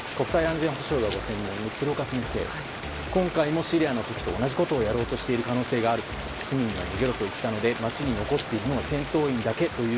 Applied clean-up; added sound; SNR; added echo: none; Rain; 8 dB; none.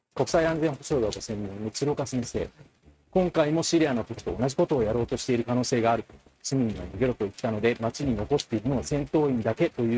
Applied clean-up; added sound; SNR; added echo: neural mask model RNNoise.